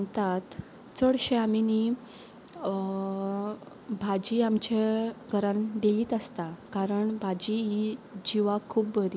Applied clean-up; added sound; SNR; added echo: none; none; none; none.